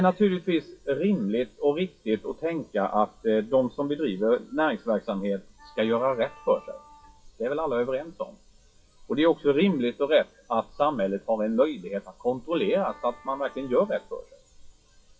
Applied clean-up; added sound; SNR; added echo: classical method WPE with log-MMSE.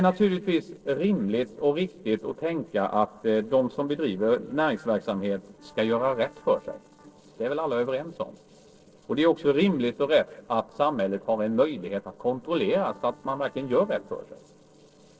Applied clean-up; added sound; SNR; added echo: neural separator model SepFormer DNS4.